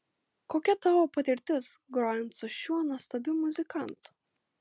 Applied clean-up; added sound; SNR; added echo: none; none; none; none.